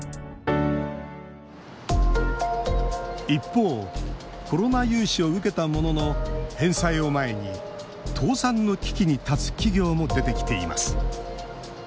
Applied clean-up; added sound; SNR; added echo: none; none; none; none.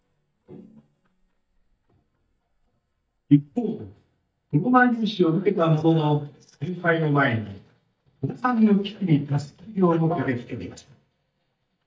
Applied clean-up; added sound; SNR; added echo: neural mask model DeepFilterNet 3.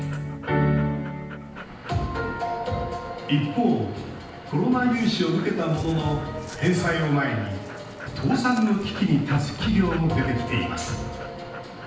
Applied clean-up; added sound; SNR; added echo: none; Dog; 19 dB; reverberation time 0.9 s.